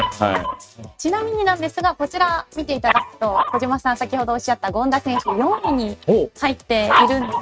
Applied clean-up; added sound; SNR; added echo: neural mask model RNNoise.